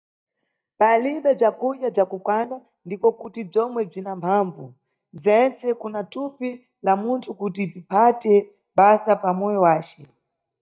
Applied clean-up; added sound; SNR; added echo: neural mask model DeepFilterNet 3.